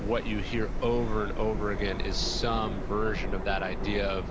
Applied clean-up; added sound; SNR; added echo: none; Subway, metro, underground; 0 dB; none.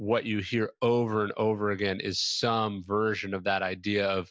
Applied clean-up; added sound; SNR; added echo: none; none; none; none.